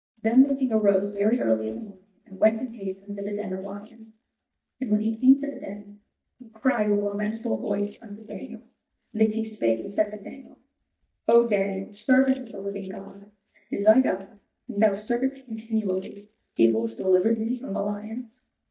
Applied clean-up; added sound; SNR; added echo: neural mask model DeepFilterNet 3.